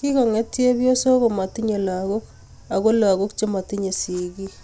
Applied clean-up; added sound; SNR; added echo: none; none; none; none.